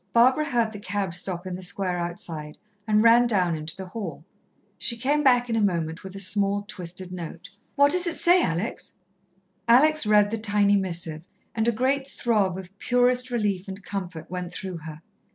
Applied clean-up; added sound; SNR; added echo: none; none; none; none.